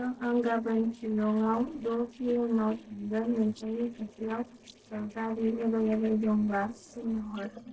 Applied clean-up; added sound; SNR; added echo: neural separator model SepFormer DNS4.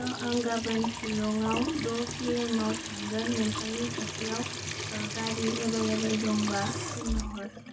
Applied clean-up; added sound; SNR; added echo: none; Trickle, dribble / Sink (filling or washing) / Water tap, faucet; 3 dB; reverberation time 0.2 s.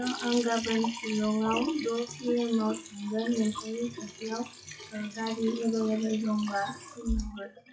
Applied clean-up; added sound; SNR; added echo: classical method WPE with log-MMSE.